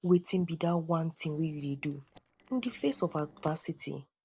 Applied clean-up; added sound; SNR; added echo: neural separator model SepFormer DNS4.